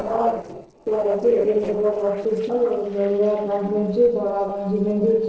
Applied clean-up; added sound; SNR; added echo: neural separator model SepFormer DNS4.